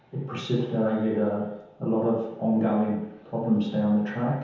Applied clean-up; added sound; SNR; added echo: none; none; none; reverberation time 0.9 s.